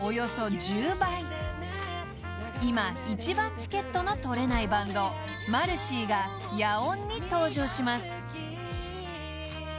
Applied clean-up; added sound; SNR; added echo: none; Squeak / Slam / Wood + Trumpet; 14 dB; none.